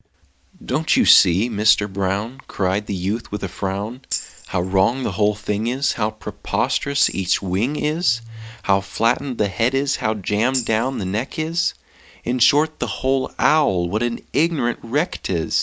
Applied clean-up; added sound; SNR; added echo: none; Tambourine; 13 dB; none.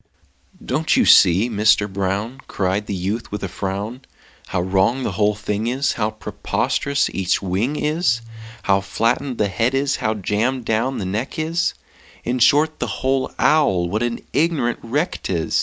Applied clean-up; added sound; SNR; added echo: none; none; none; none.